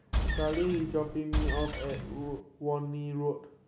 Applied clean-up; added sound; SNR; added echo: none; Engine; -1 dB; none.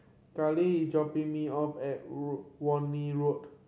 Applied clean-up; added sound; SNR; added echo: none; none; none; none.